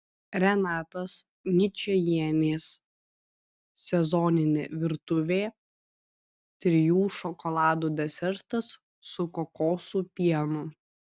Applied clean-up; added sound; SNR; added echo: none; none; none; none.